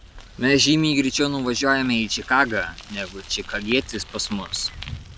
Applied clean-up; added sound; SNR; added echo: none; Bicycle; 18 dB; none.